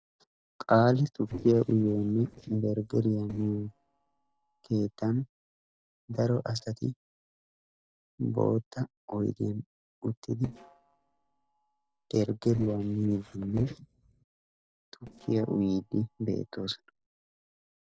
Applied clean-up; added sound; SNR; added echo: neural separator model SepFormer DNS4.